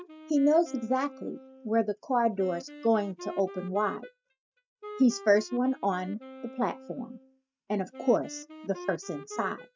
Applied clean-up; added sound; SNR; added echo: neural mask model RNNoise.